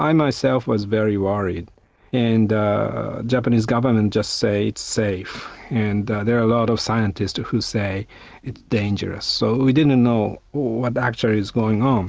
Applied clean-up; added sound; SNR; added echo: none; none; none; none.